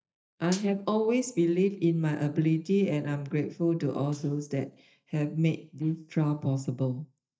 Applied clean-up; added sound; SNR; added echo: neural mask model DeepFilterNet 3.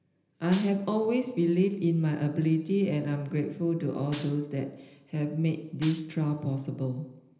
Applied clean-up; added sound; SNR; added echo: none; Gunshot, gunfire; 14 dB; reverberation time 0.8 s.